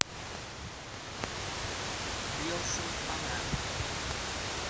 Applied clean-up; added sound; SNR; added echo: none; none; none; none.